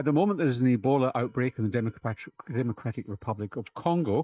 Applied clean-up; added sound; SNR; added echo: neural mask model DeepFilterNet 3.